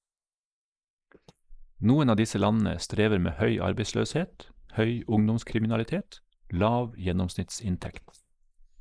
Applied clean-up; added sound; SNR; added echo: neural mask model Resemble Enhance denoiser.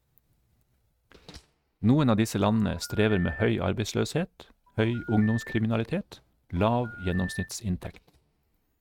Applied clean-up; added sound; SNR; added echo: neural mask model RNNoise.